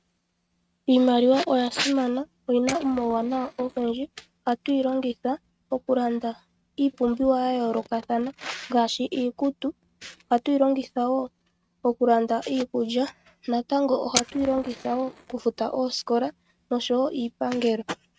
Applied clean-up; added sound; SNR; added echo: neural mask model RNNoise.